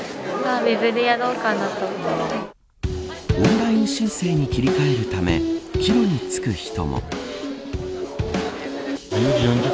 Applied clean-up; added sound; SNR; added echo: none; none; none; none.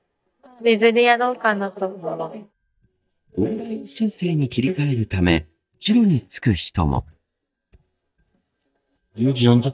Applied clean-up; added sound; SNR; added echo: neural mask model DeepFilterNet 3.